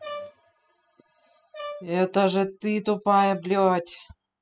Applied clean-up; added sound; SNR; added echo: classical method spectral subtraction.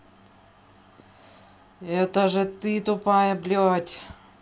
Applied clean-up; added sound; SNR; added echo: none; none; none; none.